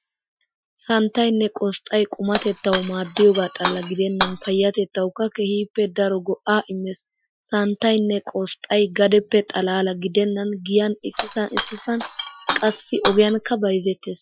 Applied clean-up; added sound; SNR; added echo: classical method Wiener filter.